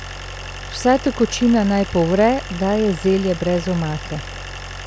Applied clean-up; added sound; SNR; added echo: none; Idling; 11 dB; none.